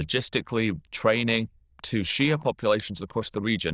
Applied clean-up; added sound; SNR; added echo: neural diffusion model UNIVERSE++.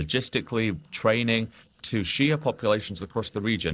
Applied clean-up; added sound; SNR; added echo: neural separator model SepFormer DNS4.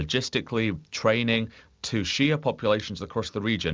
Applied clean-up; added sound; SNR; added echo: none; none; none; none.